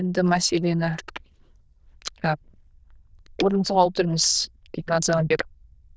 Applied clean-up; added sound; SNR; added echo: neural diffusion model UNIVERSE++.